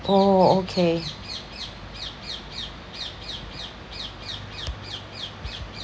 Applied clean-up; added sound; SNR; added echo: none; none; none; none.